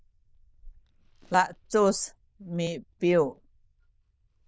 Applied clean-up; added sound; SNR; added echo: neural diffusion model UNIVERSE++.